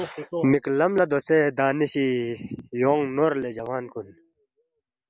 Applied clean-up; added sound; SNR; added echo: none; none; none; none.